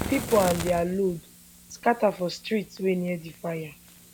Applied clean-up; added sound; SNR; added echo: none; Fire; 11 dB; none.